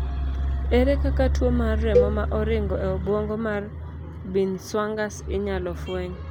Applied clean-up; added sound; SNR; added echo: none; Cowbell; 4 dB; none.